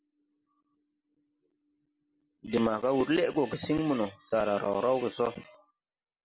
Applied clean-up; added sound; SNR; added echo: none; none; none; none.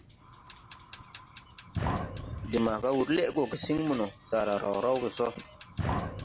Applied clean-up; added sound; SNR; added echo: none; Fire; 7 dB; none.